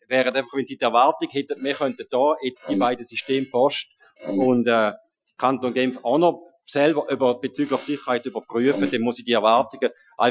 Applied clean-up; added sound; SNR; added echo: classical method Wiener filter.